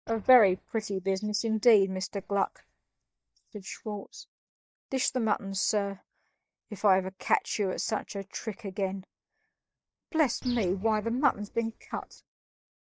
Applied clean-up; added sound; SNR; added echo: neural mask model DeepFilterNet 3.